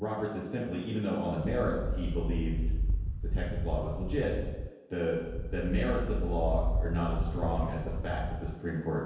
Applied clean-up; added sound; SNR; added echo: none; Thunder / Wind; -1 dB; reverberation time 1.2 s.